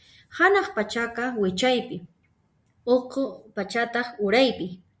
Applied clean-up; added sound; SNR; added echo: none; none; none; none.